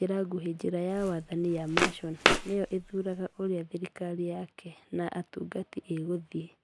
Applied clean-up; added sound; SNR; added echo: none; Walk, footsteps; -1 dB; none.